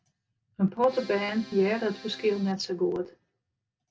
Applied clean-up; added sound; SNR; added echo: none; Accordion; 16 dB; none.